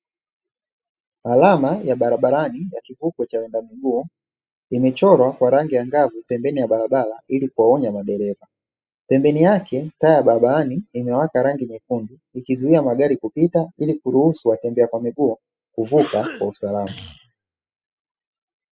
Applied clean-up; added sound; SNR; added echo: classical method spectral subtraction.